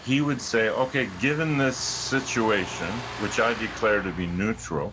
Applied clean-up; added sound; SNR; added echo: none; Truck; 12 dB; none.